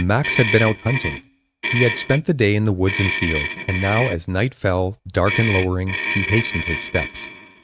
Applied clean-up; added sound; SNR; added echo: neural mask model RNNoise.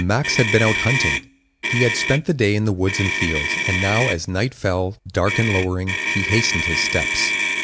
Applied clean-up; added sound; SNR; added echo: none; Motor vehicle (road); 2 dB; none.